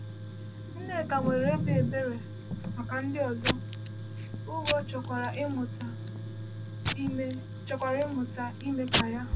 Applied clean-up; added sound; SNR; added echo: none; Packing tape, duct tape / Tearing + Tools; 0 dB; none.